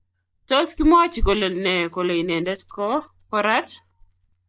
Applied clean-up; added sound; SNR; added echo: neural mask model DeepFilterNet 3.